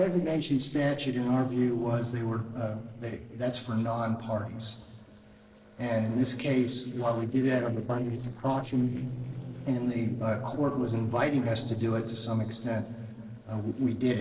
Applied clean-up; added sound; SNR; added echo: neural separator model SepFormer DNS4.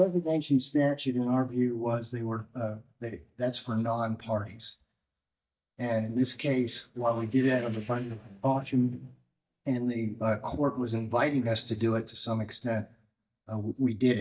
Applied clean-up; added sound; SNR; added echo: neural mask model DeepFilterNet 3.